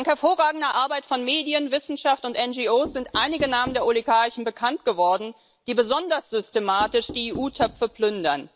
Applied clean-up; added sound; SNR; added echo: none; Knock; 20 dB; none.